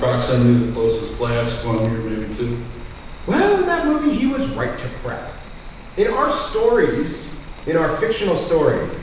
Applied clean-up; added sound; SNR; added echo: none; Rain; 14 dB; reverberation time 0.9 s.